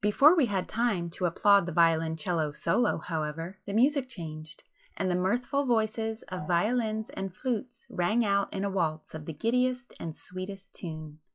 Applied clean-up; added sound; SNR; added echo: classical method log-MMSE.